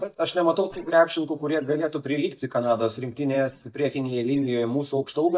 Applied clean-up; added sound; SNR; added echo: neural mask model DeepFilterNet 3.